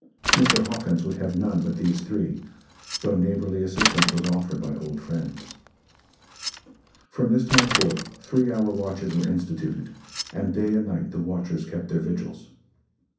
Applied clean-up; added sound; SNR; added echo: none; Bicycle; 5 dB; reverberation time 0.6 s.